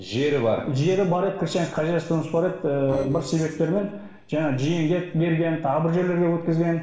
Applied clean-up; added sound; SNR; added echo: neural separator model SepFormer DNS4.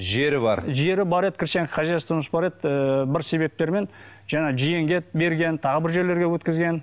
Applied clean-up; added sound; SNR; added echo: none; none; none; none.